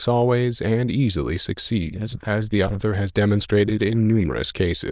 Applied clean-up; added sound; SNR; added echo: neural diffusion model UNIVERSE++.